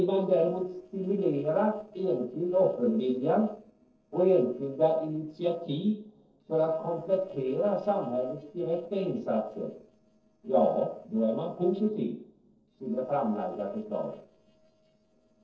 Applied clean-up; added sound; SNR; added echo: neural separator model SepFormer DNS4.